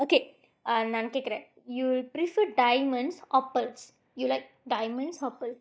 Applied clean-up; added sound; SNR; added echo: neural mask model DeepFilterNet 3.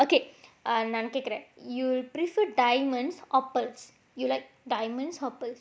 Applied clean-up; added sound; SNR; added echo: none; none; none; none.